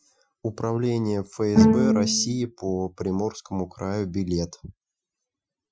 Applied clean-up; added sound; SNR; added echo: classical method Wiener filter.